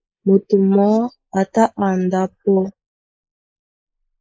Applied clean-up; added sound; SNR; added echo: neural mask model Resemble Enhance denoiser.